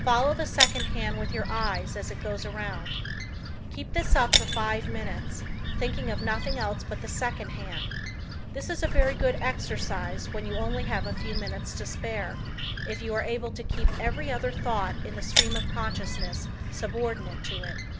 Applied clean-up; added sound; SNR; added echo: none; Bird + Shatter; -3 dB; none.